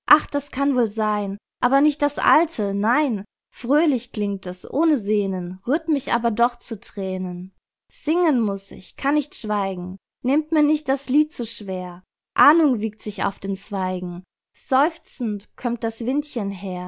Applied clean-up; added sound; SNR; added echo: none; none; none; none.